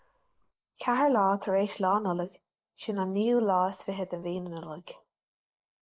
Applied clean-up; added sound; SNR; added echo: neural mask model Resemble Enhance denoiser.